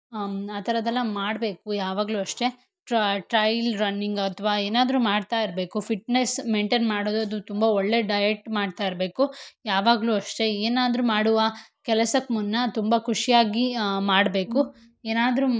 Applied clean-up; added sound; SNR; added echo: neural mask model DeepFilterNet 3.